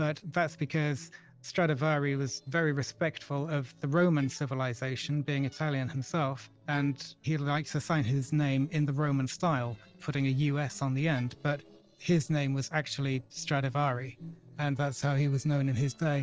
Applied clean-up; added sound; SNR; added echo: neural separator model SepFormer DNS4.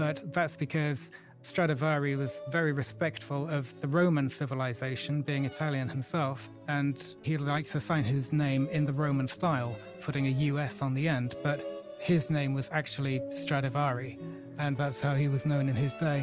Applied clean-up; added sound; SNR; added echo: none; none; none; none.